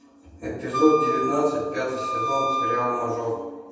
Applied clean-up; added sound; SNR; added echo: none; Wind instrument, woodwind instrument; 2 dB; reverberation time 1.1 s.